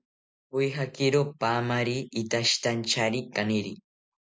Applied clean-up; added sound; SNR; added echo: none; none; none; none.